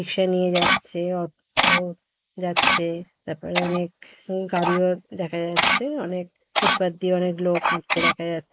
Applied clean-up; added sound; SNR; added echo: neural mask model Resemble Enhance denoiser.